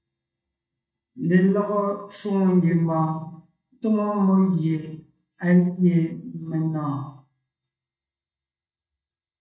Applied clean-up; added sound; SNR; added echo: neural mask model DeepFilterNet 3.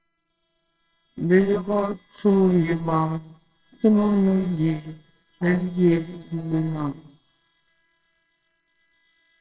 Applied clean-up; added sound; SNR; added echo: neural separator model SepFormer WHAMR!.